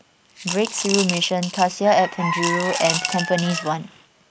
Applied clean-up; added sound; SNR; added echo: none; Chicken, rooster + Coin (dropping) / Glass; 5 dB; none.